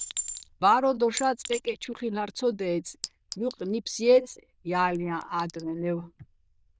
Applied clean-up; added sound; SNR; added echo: neural diffusion model UNIVERSE++.